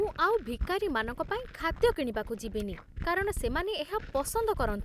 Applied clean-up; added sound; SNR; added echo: none; Glass; 8 dB; none.